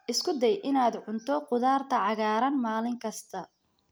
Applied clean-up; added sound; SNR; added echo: none; none; none; none.